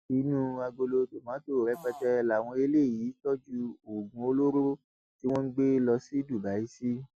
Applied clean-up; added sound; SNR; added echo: none; Fart; 20 dB; none.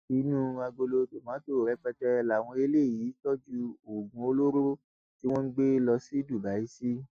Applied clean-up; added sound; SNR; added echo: neural mask model DeepFilterNet 3.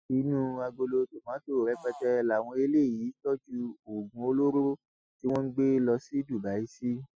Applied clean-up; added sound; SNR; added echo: classical method spectral subtraction.